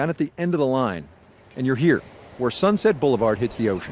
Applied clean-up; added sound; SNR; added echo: none; none; none; none.